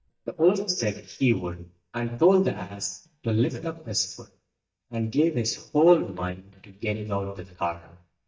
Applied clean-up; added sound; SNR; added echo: neural mask model DeepFilterNet 3.